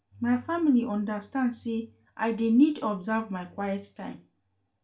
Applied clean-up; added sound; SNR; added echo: none; none; none; reverberation time 0.2 s.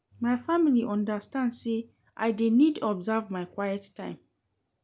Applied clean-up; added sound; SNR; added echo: none; none; none; none.